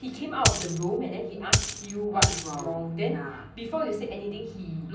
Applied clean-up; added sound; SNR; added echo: none; Coin (dropping); -5 dB; reverberation time 0.6 s.